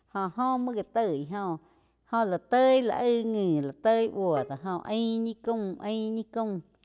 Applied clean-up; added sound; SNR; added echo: none; Bowed string instrument; 17 dB; none.